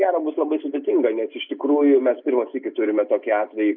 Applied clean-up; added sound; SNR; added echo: neural mask model Resemble Enhance denoiser.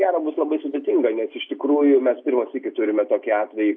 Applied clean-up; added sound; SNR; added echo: none; none; none; none.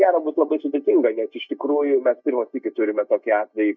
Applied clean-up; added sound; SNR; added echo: neural mask model DeepFilterNet 3.